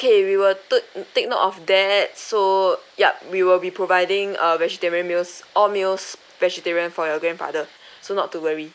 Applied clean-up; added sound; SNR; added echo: neural mask model Resemble Enhance denoiser.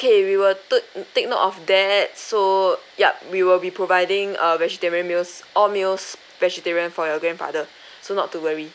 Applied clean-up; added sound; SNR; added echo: none; none; none; none.